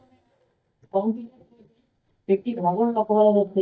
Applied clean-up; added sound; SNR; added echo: neural mask model DeepFilterNet 3.